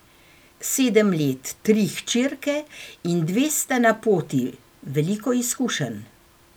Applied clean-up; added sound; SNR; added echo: none; none; none; none.